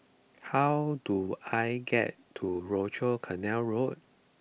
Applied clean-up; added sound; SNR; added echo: none; none; none; none.